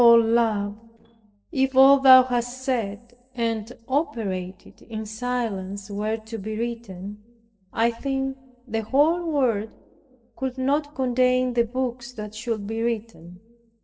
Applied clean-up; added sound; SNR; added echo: neural separator model SepFormer DNS4.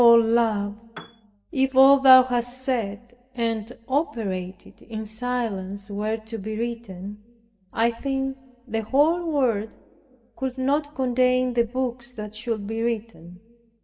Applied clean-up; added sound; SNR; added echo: none; Piano; 16 dB; reverberation time 0.9 s.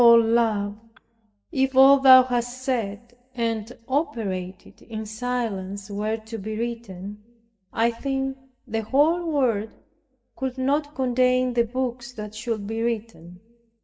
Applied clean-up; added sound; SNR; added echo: neural mask model DeepFilterNet 3.